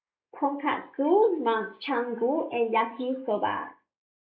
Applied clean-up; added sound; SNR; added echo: neural mask model Resemble Enhance denoiser.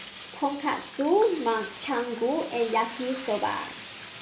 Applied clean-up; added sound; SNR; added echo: none; Bathtub (filling or washing); 9 dB; none.